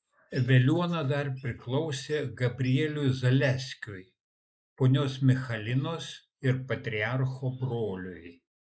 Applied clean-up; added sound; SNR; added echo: neural mask model Resemble Enhance denoiser.